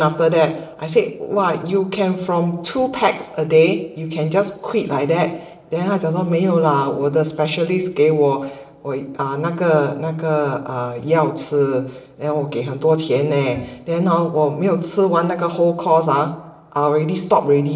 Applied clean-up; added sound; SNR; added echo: neural separator model SepFormer DNS4.